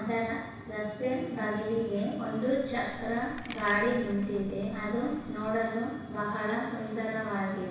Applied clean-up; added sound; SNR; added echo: none; Coin (dropping); 17 dB; reverberation time 1.1 s.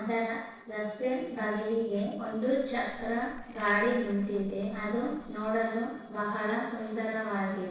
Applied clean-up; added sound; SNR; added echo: neural separator model SepFormer DNS4.